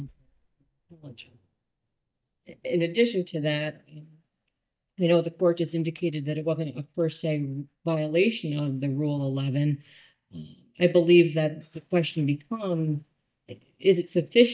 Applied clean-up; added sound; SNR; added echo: neural mask model DeepFilterNet 3.